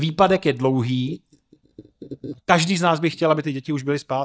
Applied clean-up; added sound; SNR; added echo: neural mask model DeepFilterNet 3.